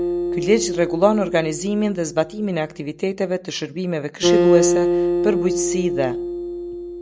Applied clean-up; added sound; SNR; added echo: none; Acoustic guitar; 0 dB; none.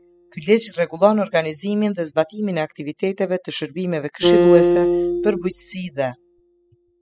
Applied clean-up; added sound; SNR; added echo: classical method spectral subtraction.